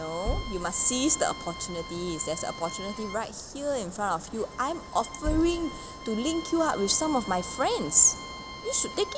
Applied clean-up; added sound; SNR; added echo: none; Knock + Bowed string instrument; 11 dB; none.